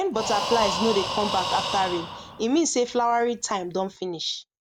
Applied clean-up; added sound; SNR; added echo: none; Breathing; 5 dB; none.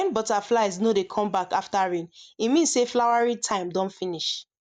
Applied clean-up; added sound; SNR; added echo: none; none; none; none.